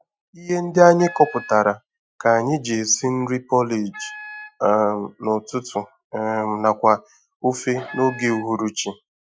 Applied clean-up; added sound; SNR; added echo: classical method Wiener filter.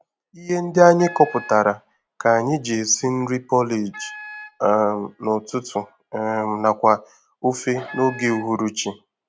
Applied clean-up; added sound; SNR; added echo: none; Wind instrument, woodwind instrument; 18 dB; none.